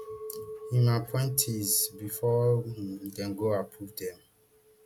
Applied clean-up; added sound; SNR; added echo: none; Chink, clink; 16 dB; none.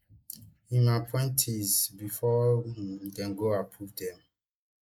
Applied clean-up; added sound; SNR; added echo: neural mask model Resemble Enhance denoiser.